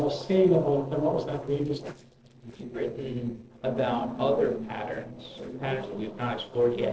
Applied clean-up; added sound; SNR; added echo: neural separator model SepFormer DNS4.